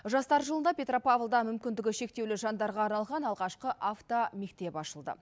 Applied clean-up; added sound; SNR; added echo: none; none; none; none.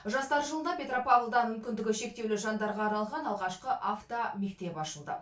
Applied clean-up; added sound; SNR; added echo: none; none; none; reverberation time 0.3 s.